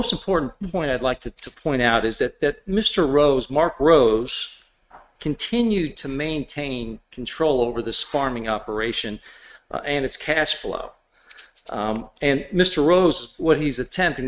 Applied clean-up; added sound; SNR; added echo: neural mask model RNNoise.